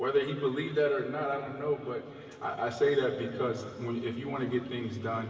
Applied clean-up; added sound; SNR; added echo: none; none; none; reverberation time 2.3 s.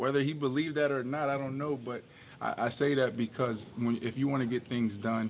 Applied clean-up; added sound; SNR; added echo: none; none; none; none.